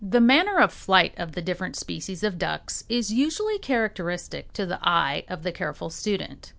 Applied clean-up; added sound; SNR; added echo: none; none; none; none.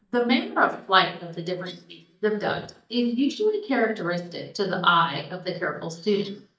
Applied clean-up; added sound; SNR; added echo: neural mask model DeepFilterNet 3.